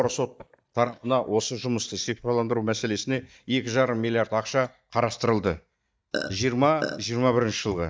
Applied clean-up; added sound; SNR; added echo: neural mask model DeepFilterNet 3.